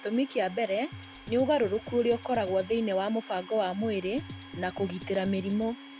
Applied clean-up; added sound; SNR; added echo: none; Domestic sounds, home sounds + Drum kit; 15 dB; none.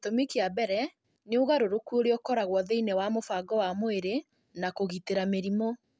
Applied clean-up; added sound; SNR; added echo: none; none; none; none.